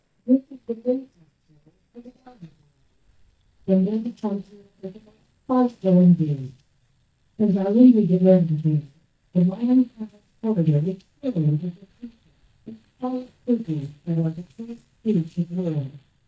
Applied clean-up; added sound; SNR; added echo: neural mask model DeepFilterNet 3.